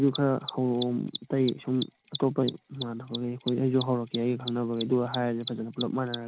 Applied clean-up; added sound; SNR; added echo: none; Mechanisms; 12 dB; none.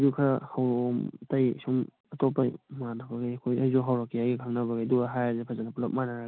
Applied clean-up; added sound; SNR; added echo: none; none; none; none.